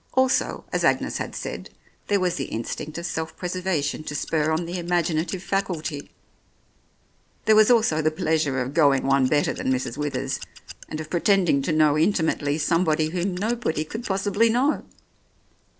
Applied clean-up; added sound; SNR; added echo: neural separator model SepFormer DNS4.